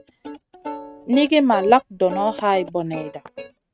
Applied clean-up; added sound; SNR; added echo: neural mask model RNNoise.